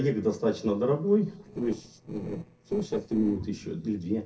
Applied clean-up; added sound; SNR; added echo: neural separator model SepFormer DNS4.